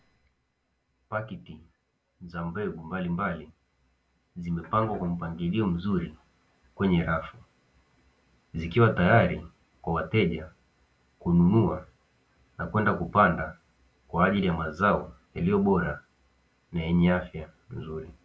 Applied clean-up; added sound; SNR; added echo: none; none; none; none.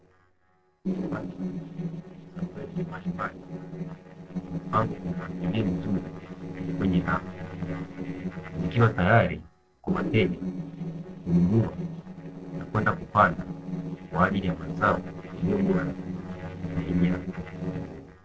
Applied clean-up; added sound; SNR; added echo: neural separator model SepFormer DNS4.